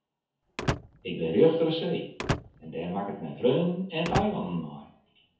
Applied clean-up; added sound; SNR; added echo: none; Slam / Wood; 7 dB; reverberation time 0.5 s.